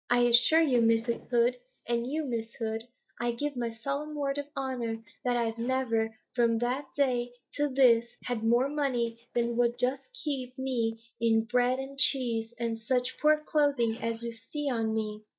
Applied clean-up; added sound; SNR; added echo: neural mask model DeepFilterNet 3.